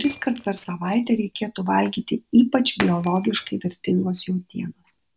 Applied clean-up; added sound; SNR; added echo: none; Shatter; 13 dB; none.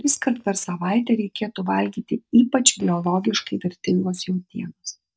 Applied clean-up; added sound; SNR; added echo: neural mask model DeepFilterNet 3.